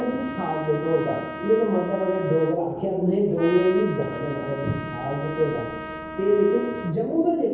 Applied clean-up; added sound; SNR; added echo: none; Trumpet; 12 dB; reverberation time 0.9 s.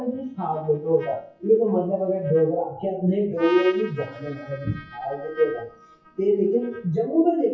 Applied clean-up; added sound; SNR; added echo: classical method WPE with log-MMSE.